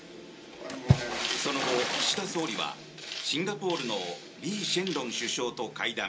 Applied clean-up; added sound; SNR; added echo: none; Water / Splash, splatter; 3 dB; reverberation time 0.2 s.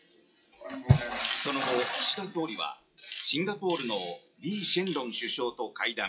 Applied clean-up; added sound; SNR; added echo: classical method WPE with log-MMSE.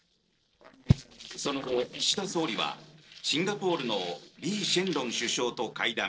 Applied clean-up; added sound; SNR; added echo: neural separator model SepFormer DNS4.